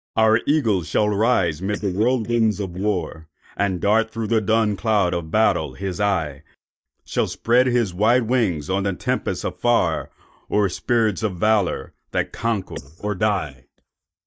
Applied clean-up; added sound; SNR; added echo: neural mask model DeepFilterNet 3.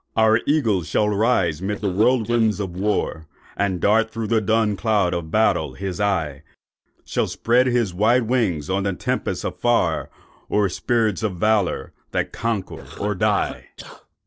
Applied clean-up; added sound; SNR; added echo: neural separator model SepFormer DNS4.